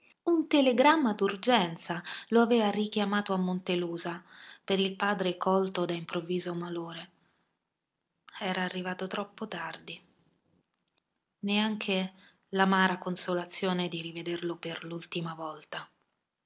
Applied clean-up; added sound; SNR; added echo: none; none; none; none.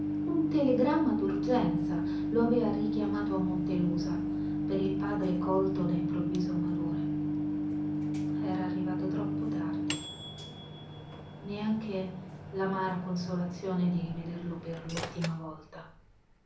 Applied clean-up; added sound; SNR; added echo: none; Microwave oven; 0 dB; reverberation time 0.6 s.